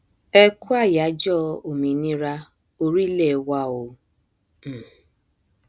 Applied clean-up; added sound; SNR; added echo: none; none; none; none.